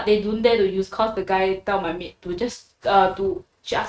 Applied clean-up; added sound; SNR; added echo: neural mask model RNNoise.